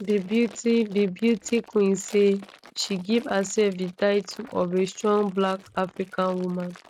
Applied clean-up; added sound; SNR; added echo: neural mask model RNNoise.